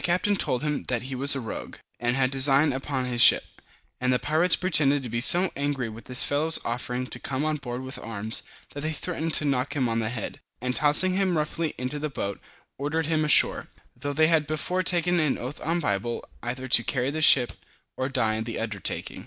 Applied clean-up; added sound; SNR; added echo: none; none; none; none.